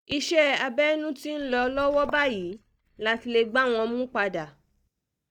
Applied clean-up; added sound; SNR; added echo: neural mask model DeepFilterNet 3.